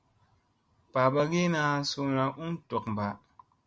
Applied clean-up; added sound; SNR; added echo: none; none; none; none.